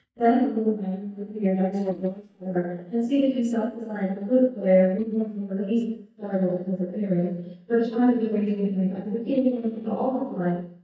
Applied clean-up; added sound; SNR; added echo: neural mask model DeepFilterNet 3.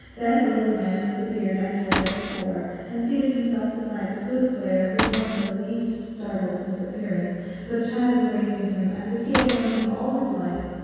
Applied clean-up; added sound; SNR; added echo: none; Cupboard open or close / Door; 2 dB; reverberation time 2.0 s.